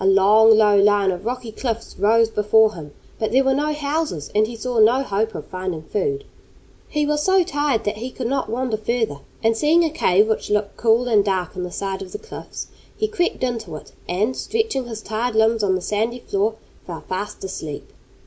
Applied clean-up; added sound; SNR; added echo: none; none; none; none.